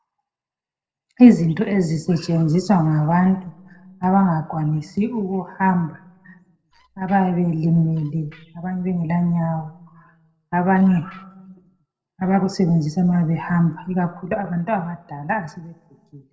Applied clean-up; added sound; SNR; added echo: neural separator model SepFormer DNS4.